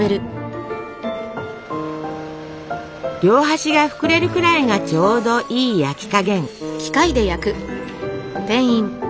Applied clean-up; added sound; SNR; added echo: none; Acoustic guitar; 16 dB; none.